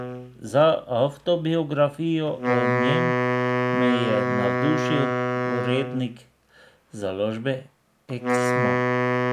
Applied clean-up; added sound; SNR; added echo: none; Wind instrument, woodwind instrument; 0 dB; none.